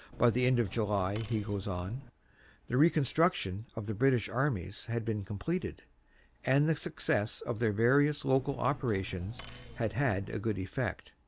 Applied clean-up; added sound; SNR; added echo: none; Cutlery, silverware; 16 dB; none.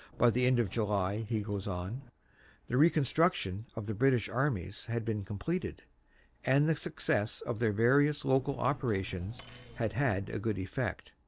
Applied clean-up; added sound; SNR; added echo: neural separator model SepFormer DNS4.